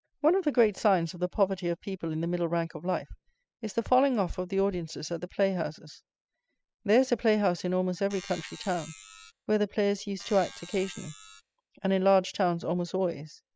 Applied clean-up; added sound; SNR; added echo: classical method spectral subtraction.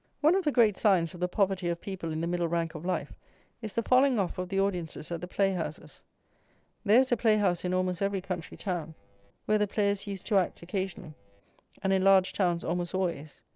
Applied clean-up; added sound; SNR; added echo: neural separator model SepFormer DNS4.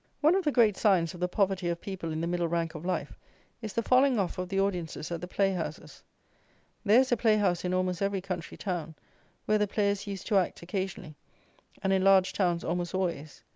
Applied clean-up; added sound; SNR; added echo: none; none; none; none.